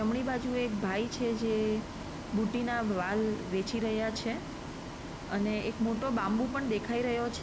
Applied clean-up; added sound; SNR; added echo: none; Bus; 8 dB; none.